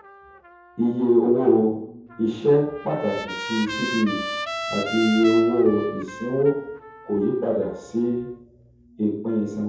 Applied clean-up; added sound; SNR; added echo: none; Trumpet; 12 dB; reverberation time 0.7 s.